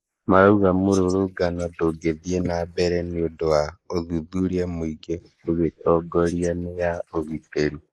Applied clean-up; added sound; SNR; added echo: neural mask model Resemble Enhance denoiser.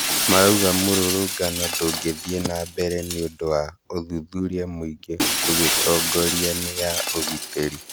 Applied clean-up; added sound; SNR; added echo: none; Shatter; 1 dB; none.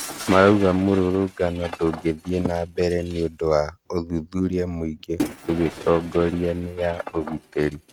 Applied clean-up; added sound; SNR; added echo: neural mask model RNNoise.